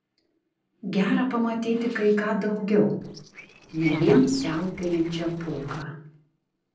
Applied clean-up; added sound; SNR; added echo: neural separator model SepFormer DNS4.